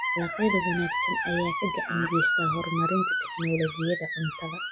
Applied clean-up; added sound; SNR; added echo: classical method log-MMSE.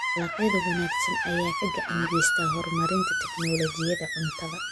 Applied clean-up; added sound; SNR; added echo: none; Screech; -1 dB; none.